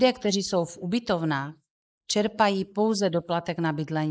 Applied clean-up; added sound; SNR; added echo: neural mask model Resemble Enhance denoiser.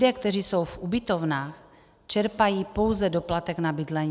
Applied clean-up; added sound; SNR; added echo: none; none; none; none.